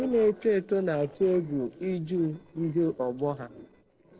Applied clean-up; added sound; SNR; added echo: neural separator model SepFormer DNS4.